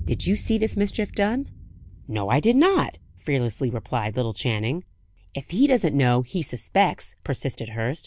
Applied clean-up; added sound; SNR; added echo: none; Boom; 17 dB; none.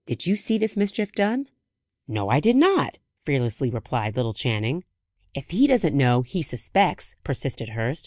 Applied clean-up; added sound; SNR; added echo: neural mask model DeepFilterNet 3.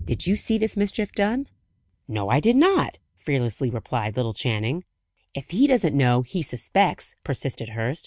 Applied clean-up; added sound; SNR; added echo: neural mask model RNNoise.